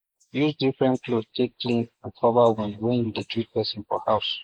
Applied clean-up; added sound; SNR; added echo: neural mask model Resemble Enhance denoiser.